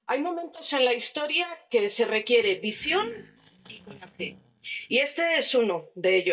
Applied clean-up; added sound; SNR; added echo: neural mask model DeepFilterNet 3.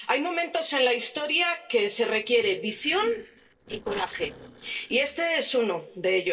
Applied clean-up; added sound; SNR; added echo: neural separator model SepFormer DNS4.